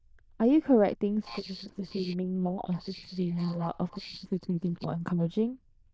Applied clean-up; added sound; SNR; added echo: neural diffusion model UNIVERSE++.